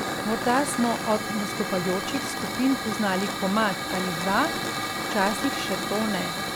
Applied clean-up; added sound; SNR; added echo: none; Hiss / Fire; 2 dB; none.